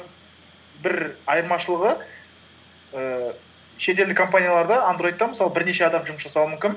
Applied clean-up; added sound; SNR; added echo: none; none; none; none.